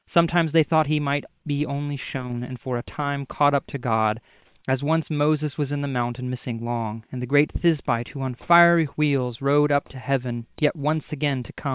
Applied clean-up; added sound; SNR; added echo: neural separator model SepFormer WHAM!.